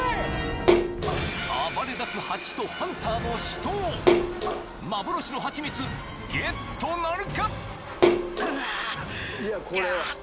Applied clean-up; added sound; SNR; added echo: none; Splash, splatter; -2 dB; none.